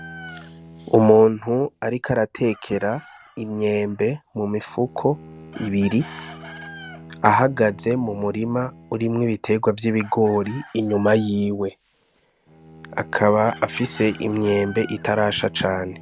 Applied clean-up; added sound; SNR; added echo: none; Bowed string instrument + Chicken, rooster; 20 dB; none.